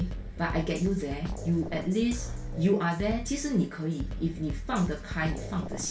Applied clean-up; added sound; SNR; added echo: none; Drum kit; 7 dB; reverberation time 0.2 s.